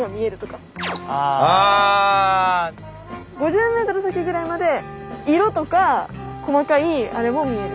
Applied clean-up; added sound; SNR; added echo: none; none; none; none.